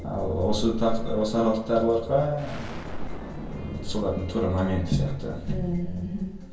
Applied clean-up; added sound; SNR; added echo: none; Explosion; 14 dB; reverberation time 0.2 s.